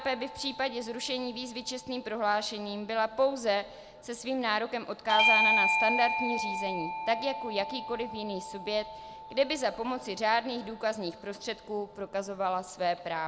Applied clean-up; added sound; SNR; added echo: none; Bell / Doorbell; 3 dB; none.